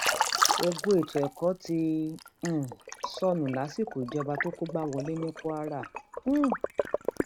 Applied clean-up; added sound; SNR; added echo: neural mask model RNNoise.